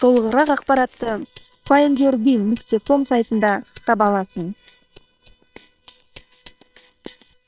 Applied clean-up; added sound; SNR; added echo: neural separator model SepFormer WHAM!.